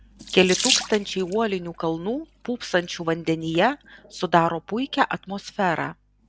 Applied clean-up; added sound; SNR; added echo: none; Sink (filling or washing) / Water tap, faucet; 10 dB; none.